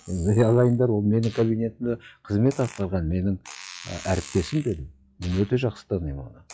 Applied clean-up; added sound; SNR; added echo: classical method log-MMSE.